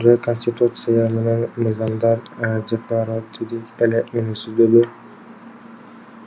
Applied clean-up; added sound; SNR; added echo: none; none; none; none.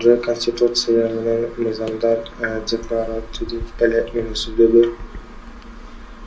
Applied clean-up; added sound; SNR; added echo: none; Bird; 15 dB; reverberation time 0.2 s.